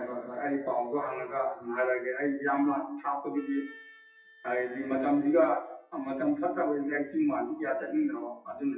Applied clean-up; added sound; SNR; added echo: classical method WPE with log-MMSE.